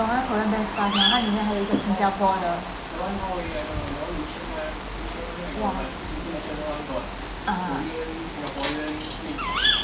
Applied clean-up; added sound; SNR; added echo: none; Bird vocalization, bird call, bird song; 3 dB; none.